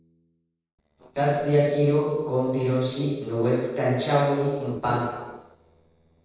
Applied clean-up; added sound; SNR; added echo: neural separator model SepFormer DNS4.